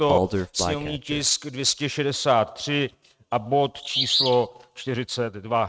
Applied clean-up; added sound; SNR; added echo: neural mask model RNNoise.